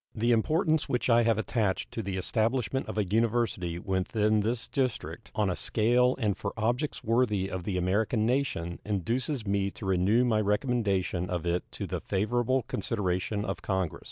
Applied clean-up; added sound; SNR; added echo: none; none; none; none.